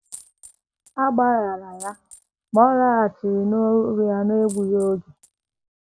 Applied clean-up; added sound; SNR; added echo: none; Coin (dropping); 20 dB; none.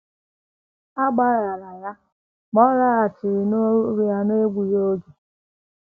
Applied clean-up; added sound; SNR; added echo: none; none; none; none.